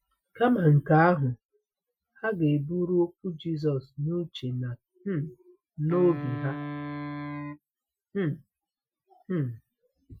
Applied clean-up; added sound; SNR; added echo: classical method Wiener filter.